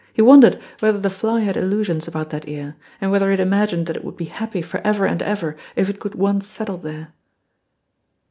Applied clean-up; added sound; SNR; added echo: none; none; none; none.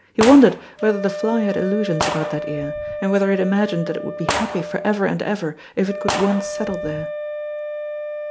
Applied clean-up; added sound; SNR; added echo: none; Wind instrument, woodwind instrument + Gunshot, gunfire; 6 dB; none.